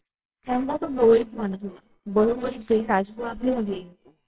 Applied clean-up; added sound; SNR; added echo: neural separator model SepFormer WHAMR!.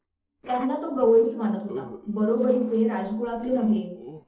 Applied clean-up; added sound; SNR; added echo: neural separator model SepFormer DNS4.